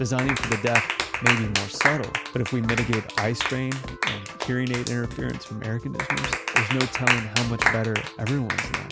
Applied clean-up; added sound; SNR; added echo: none; Clapping; 0 dB; none.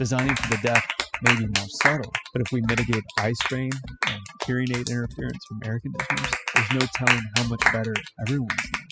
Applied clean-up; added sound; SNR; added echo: classical method spectral subtraction.